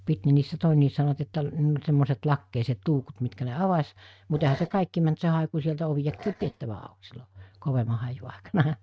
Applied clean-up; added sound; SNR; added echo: neural mask model RNNoise.